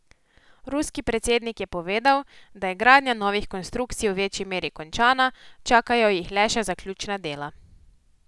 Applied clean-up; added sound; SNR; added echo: none; none; none; none.